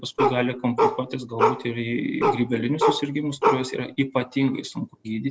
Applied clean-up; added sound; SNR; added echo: none; Bark; -2 dB; none.